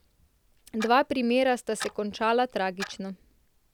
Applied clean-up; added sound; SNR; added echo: none; Clock; 17 dB; none.